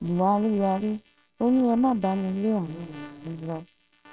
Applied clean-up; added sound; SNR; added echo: neural separator model SepFormer WHAMR!.